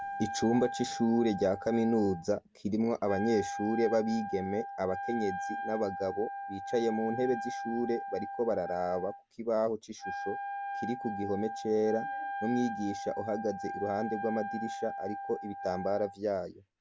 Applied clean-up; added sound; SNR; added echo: none; Wind instrument, woodwind instrument; 7 dB; none.